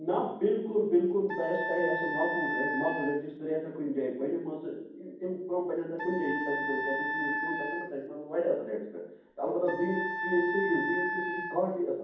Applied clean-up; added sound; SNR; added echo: none; Wind instrument, woodwind instrument; 3 dB; reverberation time 1.2 s.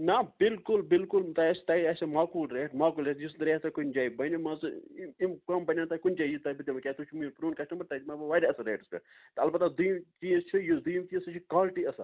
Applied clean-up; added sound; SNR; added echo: none; none; none; none.